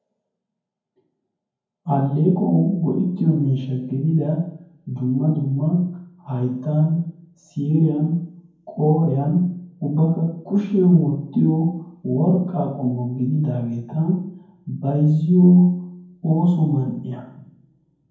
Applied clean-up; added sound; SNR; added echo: none; none; none; reverberation time 0.9 s.